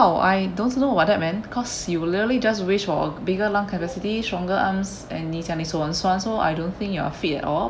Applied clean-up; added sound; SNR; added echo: none; none; none; none.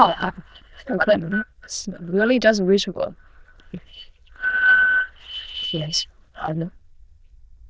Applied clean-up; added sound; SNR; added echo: neural diffusion model UNIVERSE++.